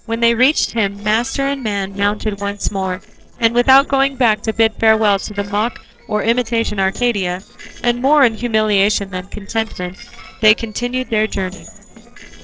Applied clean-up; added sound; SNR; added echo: neural separator model SepFormer DNS4.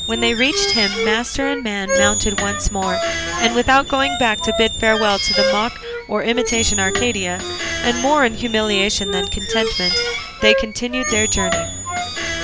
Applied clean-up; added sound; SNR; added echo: none; Wind instrument, woodwind instrument + Squeak; 2 dB; none.